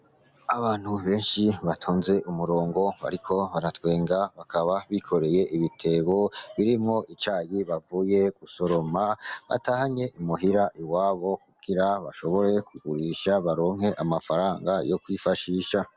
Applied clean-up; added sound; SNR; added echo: none; none; none; none.